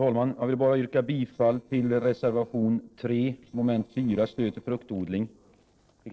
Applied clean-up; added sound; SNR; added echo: neural separator model SepFormer DNS4.